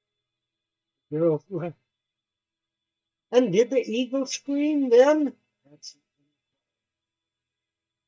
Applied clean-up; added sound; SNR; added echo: neural mask model DeepFilterNet 3.